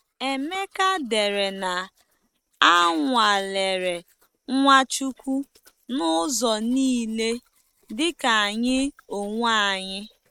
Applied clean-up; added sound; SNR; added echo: neural mask model RNNoise.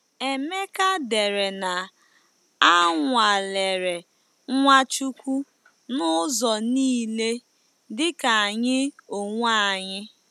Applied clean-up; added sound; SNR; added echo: none; none; none; none.